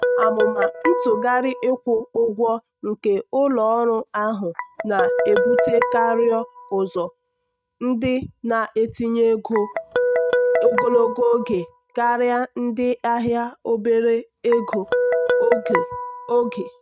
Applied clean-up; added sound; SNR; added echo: neural mask model RNNoise.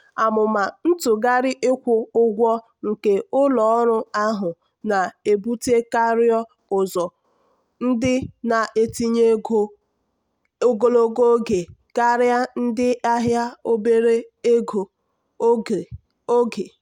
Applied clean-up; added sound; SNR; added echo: none; none; none; none.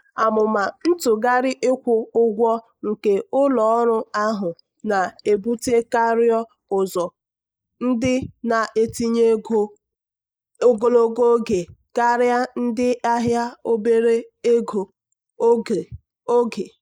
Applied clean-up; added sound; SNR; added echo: neural mask model Resemble Enhance denoiser.